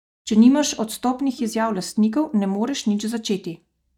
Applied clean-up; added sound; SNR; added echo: neural mask model DeepFilterNet 3.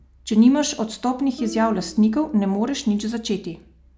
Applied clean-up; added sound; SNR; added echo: none; Guitar; 18 dB; none.